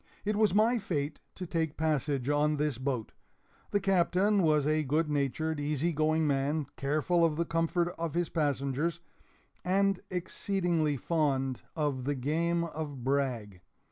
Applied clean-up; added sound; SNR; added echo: none; none; none; none.